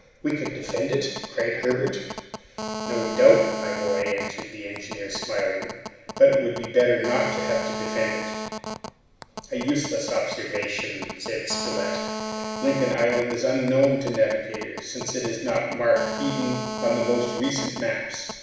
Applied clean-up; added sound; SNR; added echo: none; Telephone; 9 dB; reverberation time 1.1 s.